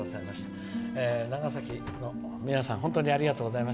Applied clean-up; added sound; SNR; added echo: none; Slam; 19 dB; none.